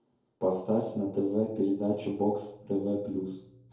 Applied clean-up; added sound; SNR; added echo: none; none; none; reverberation time 2.3 s.